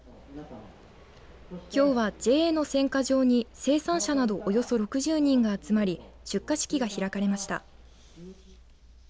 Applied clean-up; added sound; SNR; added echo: none; none; none; none.